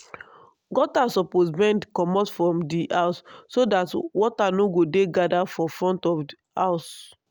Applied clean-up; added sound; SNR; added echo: none; none; none; none.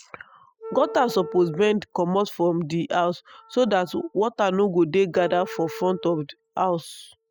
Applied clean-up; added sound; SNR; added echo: classical method spectral subtraction.